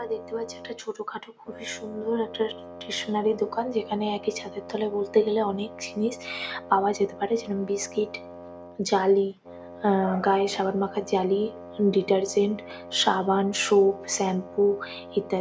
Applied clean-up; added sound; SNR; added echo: none; Wind instrument, woodwind instrument; 16 dB; none.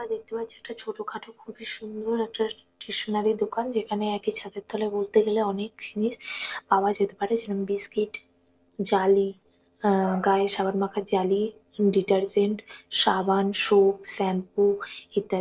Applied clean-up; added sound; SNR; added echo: neural separator model SepFormer DNS4.